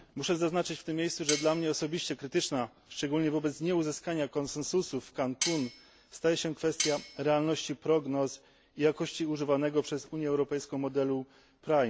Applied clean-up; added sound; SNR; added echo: none; Cutlery, silverware; 7 dB; none.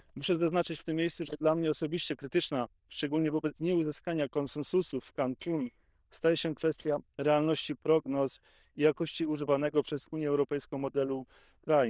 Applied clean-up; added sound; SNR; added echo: neural diffusion model UNIVERSE++.